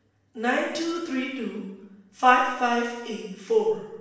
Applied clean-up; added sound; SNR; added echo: none; none; none; reverberation time 0.9 s.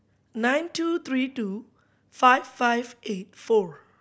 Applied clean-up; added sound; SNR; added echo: none; none; none; none.